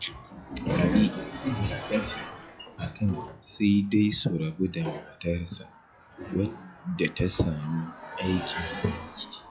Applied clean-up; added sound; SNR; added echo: classical method log-MMSE.